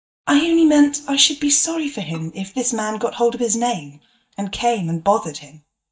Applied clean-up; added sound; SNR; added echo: neural mask model DeepFilterNet 3.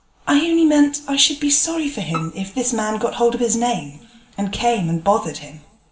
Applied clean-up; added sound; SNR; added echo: none; Bowed string instrument; 15 dB; reverberation time 0.6 s.